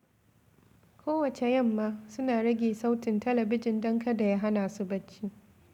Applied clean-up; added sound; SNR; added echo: none; none; none; none.